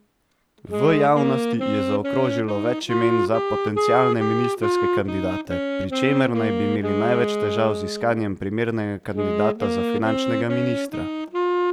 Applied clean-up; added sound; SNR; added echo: none; Wind instrument, woodwind instrument; 0 dB; none.